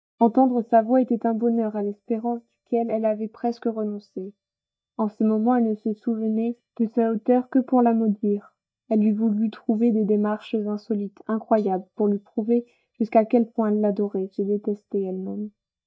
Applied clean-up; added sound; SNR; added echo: neural mask model DeepFilterNet 3.